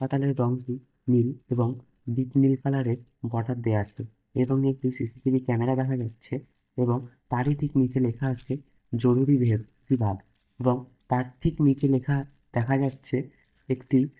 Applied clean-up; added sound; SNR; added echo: neural mask model DeepFilterNet 3.